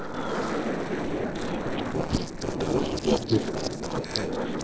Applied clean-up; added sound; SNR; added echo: neural separator model SepFormer DNS4.